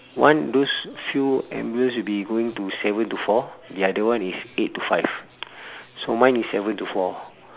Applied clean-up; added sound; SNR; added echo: none; none; none; none.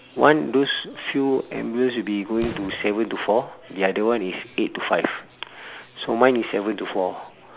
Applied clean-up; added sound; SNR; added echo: none; Fireworks; 18 dB; none.